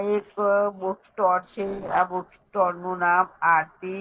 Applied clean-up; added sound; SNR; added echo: neural separator model SepFormer DNS4.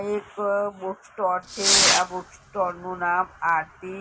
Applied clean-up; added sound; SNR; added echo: none; Fireworks; -1 dB; none.